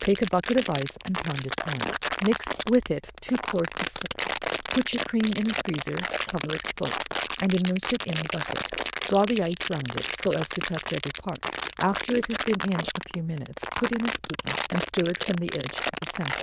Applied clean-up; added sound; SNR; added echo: neural diffusion model UNIVERSE++.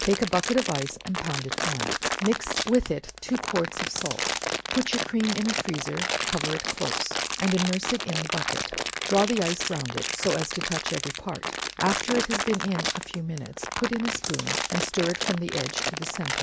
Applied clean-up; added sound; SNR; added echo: none; Crumpling, crinkling; 2 dB; none.